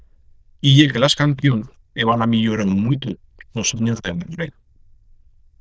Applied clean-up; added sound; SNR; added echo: neural diffusion model UNIVERSE++.